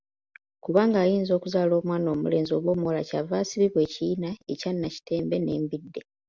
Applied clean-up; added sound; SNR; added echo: none; none; none; none.